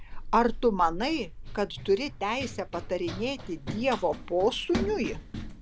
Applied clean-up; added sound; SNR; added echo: none; Run; 8 dB; none.